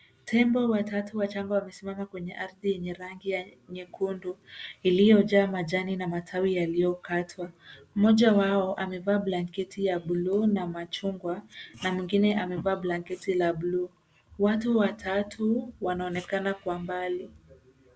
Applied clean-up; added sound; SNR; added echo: none; none; none; none.